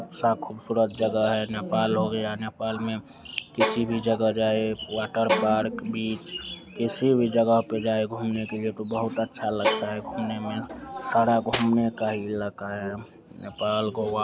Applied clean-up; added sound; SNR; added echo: none; Cutlery, silverware + Bowed string instrument; 6 dB; none.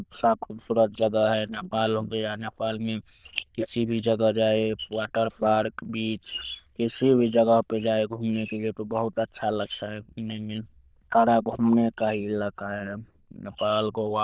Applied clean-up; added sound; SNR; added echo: neural diffusion model UNIVERSE++.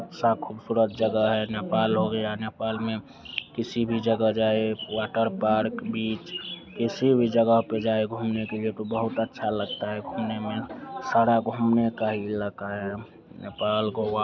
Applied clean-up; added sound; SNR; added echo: none; none; none; none.